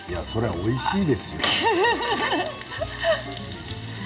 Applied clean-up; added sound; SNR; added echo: none; none; none; reverberation time 0.7 s.